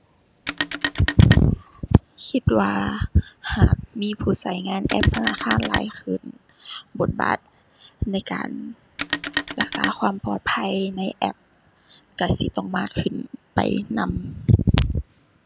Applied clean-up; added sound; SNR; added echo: none; Telephone; 6 dB; none.